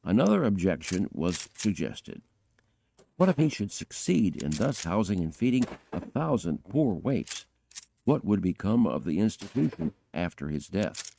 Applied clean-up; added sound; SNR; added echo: neural mask model RNNoise.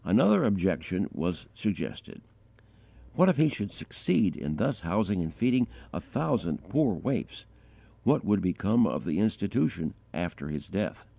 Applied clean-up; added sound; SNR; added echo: none; none; none; none.